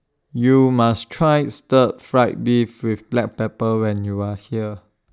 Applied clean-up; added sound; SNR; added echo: none; none; none; none.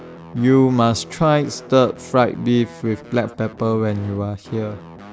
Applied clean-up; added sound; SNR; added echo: none; Guitar; 19 dB; none.